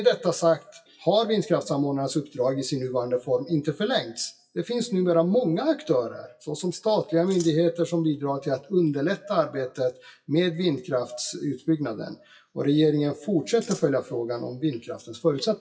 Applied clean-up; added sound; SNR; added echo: classical method WPE with log-MMSE.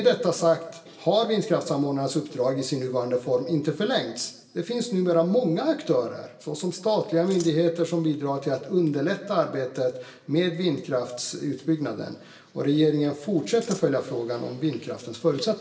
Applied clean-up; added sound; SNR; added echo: none; Scissors; 15 dB; reverberation time 0.7 s.